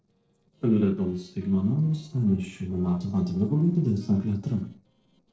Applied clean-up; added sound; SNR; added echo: neural separator model SepFormer DNS4.